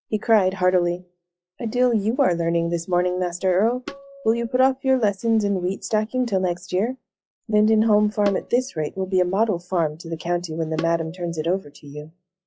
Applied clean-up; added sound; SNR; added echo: classical method log-MMSE.